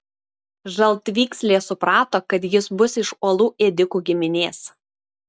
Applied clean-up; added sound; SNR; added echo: none; none; none; none.